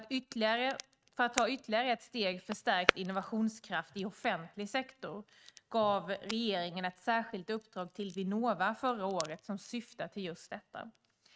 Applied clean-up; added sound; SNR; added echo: neural mask model RNNoise.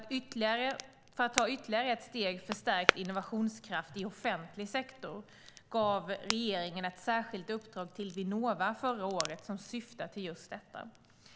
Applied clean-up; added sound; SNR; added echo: none; Crackle; 7 dB; none.